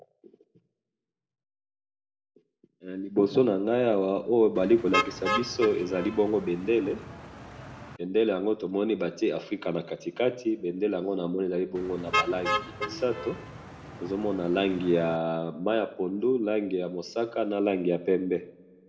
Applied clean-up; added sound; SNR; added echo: none; Motor vehicle (road); 6 dB; reverberation time 0.9 s.